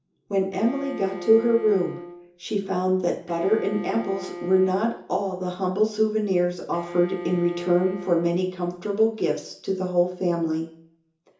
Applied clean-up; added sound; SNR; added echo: none; Bowed string instrument; 13 dB; reverberation time 0.7 s.